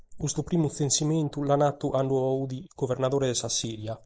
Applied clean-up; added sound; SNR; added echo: neural mask model Resemble Enhance denoiser.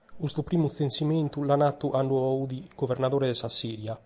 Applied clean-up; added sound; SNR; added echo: none; none; none; none.